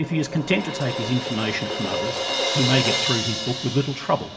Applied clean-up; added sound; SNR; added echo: none; Crash cymbal; 3 dB; reverberation time 2.5 s.